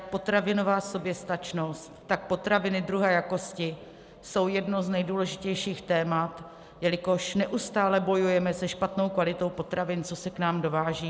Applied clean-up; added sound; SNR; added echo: none; none; none; none.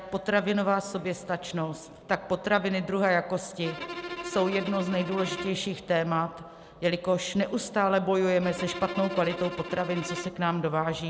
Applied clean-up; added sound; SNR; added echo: none; Bowed string instrument; 10 dB; none.